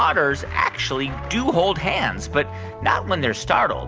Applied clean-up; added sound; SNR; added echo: none; none; none; none.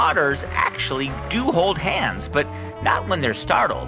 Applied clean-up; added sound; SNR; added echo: none; Wind instrument, woodwind instrument; 19 dB; none.